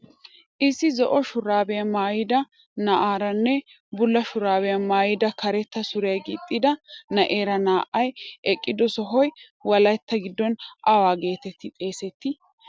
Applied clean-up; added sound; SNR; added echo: none; none; none; none.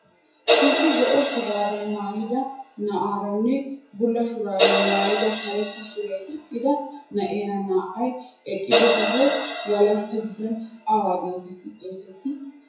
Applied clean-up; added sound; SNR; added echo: classical method WPE with log-MMSE.